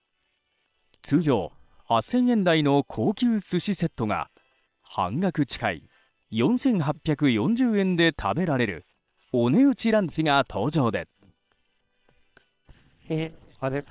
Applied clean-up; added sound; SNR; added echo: neural separator model SepFormer WHAM!.